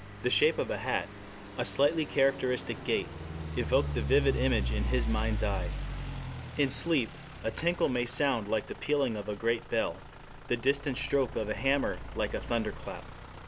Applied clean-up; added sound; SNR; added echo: none; Idling / Truck; 6 dB; none.